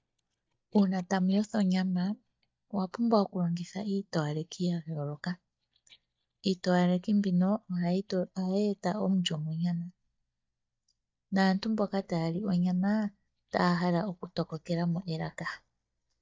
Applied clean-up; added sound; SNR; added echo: neural mask model DeepFilterNet 3.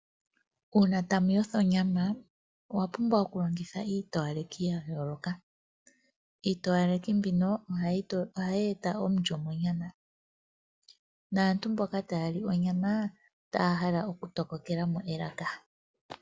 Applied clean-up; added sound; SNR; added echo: none; none; none; none.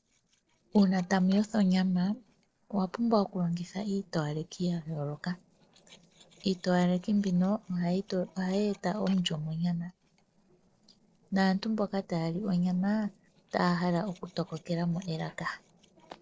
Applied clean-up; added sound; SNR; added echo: neural separator model SepFormer DNS4.